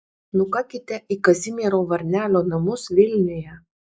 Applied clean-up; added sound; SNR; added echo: none; none; none; none.